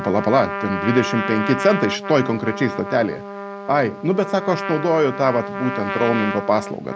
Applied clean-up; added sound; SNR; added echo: none; Trumpet; 7 dB; none.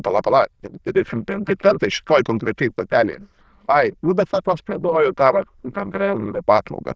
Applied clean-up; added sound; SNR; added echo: neural diffusion model UNIVERSE++.